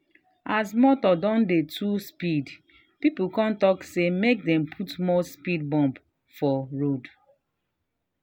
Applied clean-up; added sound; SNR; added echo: none; none; none; none.